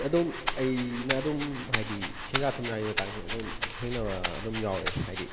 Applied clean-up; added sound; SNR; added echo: none; Rattle (instrument); -4 dB; none.